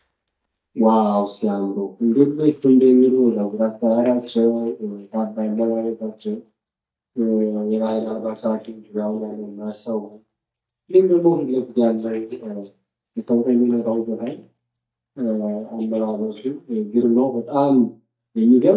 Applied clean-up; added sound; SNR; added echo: neural mask model DeepFilterNet 3.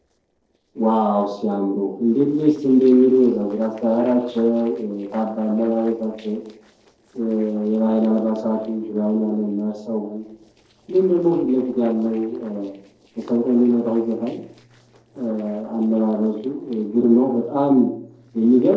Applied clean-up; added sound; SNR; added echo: neural separator model SepFormer DNS4.